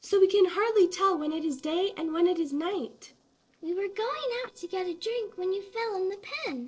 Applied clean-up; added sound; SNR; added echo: neural separator model SepFormer DNS4.